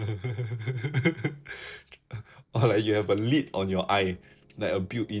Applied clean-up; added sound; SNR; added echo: neural separator model SepFormer DNS4.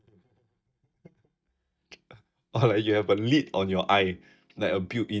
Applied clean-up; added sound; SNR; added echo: neural mask model DeepFilterNet 3.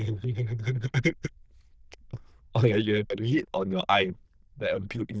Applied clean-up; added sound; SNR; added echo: neural diffusion model UNIVERSE++.